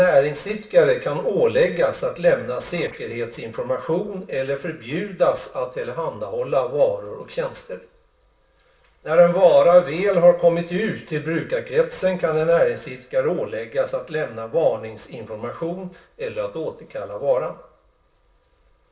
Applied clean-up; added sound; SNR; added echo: neural separator model SepFormer DNS4.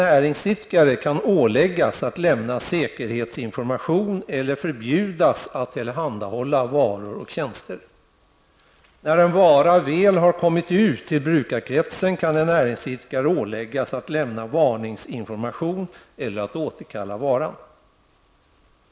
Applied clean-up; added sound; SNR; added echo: none; none; none; none.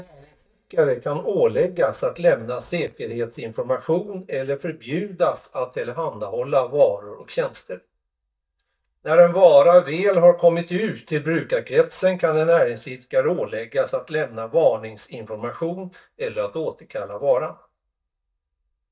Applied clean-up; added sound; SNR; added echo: neural mask model DeepFilterNet 3.